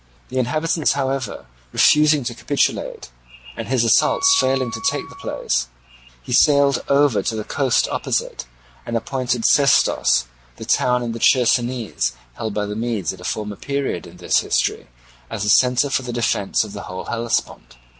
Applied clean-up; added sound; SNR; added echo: none; Wind instrument, woodwind instrument; 14 dB; none.